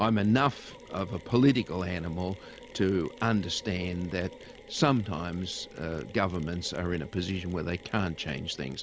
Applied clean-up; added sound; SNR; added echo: none; Mechanisms; 19 dB; none.